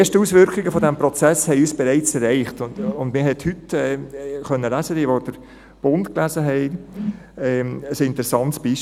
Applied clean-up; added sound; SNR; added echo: none; Whoosh, swoosh, swish; 14 dB; none.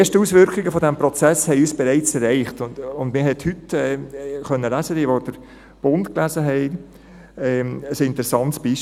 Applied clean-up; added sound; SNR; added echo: none; none; none; none.